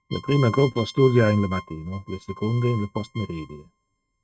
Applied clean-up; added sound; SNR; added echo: neural mask model RNNoise.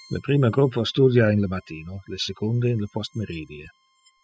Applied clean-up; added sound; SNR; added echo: classical method spectral subtraction.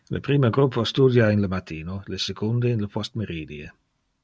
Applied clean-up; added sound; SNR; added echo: none; none; none; none.